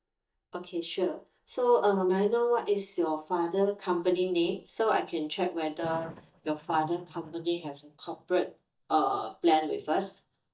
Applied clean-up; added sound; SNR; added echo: neural mask model DeepFilterNet 3.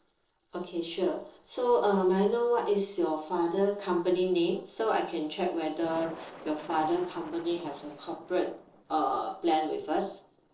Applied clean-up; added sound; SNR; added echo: neural separator model SepFormer DNS4.